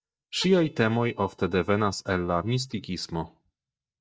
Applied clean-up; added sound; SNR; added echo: neural mask model DeepFilterNet 3.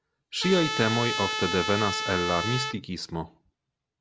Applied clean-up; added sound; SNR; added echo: none; Trumpet; 2 dB; none.